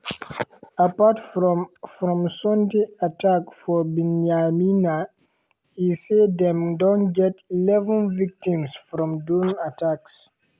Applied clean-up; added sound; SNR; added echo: none; none; none; none.